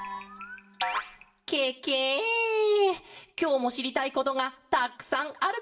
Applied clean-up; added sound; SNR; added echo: none; none; none; reverberation time 0.5 s.